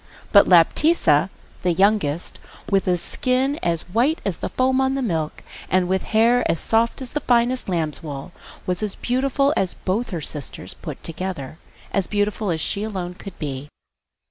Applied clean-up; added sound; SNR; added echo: none; none; none; none.